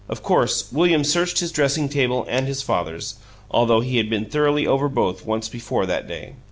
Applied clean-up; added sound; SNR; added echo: none; none; none; none.